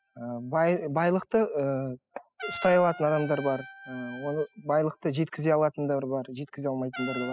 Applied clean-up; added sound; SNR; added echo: classical method spectral subtraction.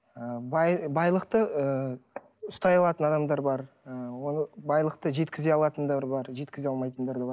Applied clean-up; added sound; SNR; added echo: neural mask model Resemble Enhance denoiser.